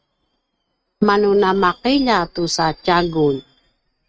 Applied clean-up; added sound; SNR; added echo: neural mask model RNNoise.